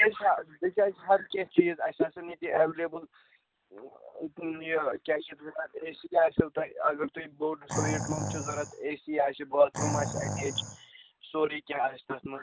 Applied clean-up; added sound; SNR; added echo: none; Animal; 5 dB; none.